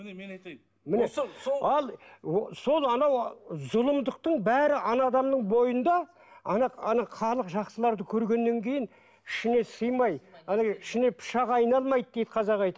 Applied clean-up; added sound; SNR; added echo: none; none; none; none.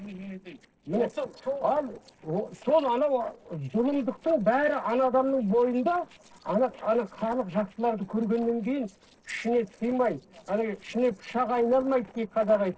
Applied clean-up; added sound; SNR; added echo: neural separator model SepFormer DNS4.